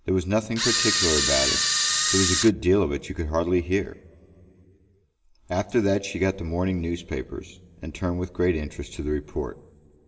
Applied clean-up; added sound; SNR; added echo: none; Camera; -3 dB; reverberation time 1.8 s.